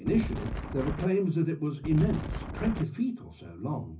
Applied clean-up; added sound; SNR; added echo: none; Wind; 5 dB; reverberation time 0.4 s.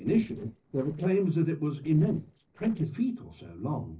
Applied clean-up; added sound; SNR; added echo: neural separator model SepFormer DNS4.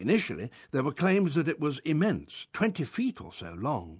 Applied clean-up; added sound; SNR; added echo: none; none; none; none.